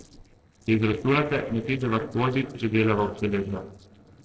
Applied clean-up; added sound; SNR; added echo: neural separator model SepFormer DNS4.